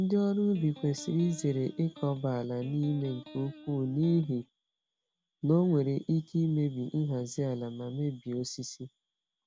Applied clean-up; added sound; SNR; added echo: none; Electric guitar; 19 dB; none.